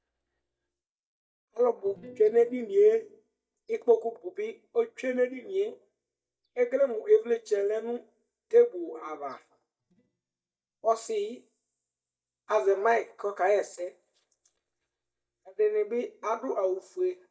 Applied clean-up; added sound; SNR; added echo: neural mask model DeepFilterNet 3.